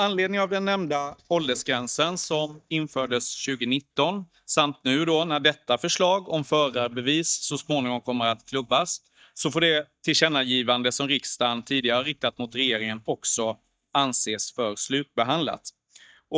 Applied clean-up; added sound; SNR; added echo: neural mask model DeepFilterNet 3.